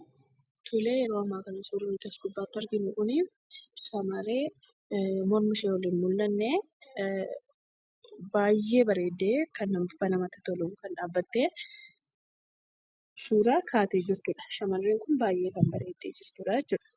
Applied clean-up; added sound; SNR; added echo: none; none; none; none.